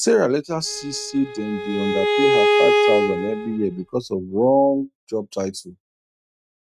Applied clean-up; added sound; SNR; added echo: neural mask model RNNoise.